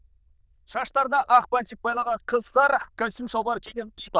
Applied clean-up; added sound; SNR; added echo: neural diffusion model UNIVERSE++.